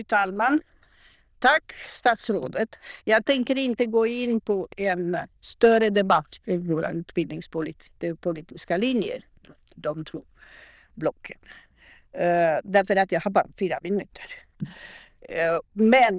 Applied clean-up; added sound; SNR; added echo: neural diffusion model UNIVERSE++.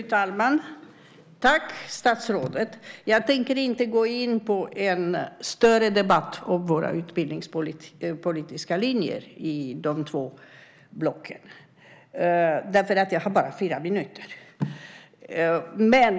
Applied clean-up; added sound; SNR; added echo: none; none; none; none.